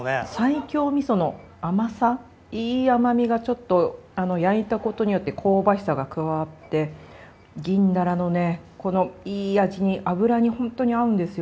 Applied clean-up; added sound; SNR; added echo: none; none; none; none.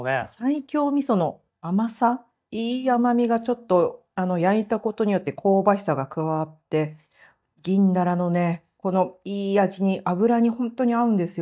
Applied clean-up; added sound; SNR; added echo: neural mask model DeepFilterNet 3.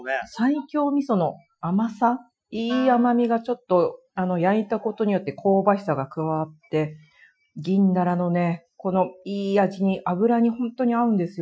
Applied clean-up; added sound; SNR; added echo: classical method Wiener filter.